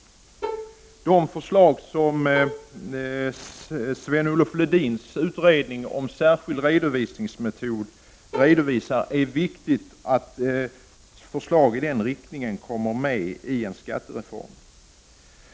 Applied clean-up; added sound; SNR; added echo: none; Bowed string instrument; 12 dB; none.